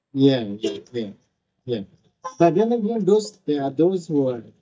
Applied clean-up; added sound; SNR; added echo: neural mask model DeepFilterNet 3.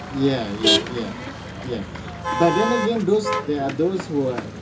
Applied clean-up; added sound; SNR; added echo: none; Motor vehicle (road); 3 dB; reverberation time 0.2 s.